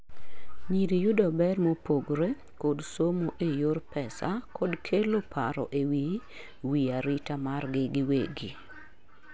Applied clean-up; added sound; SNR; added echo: none; none; none; none.